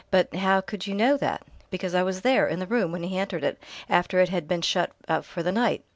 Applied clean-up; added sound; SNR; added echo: none; none; none; none.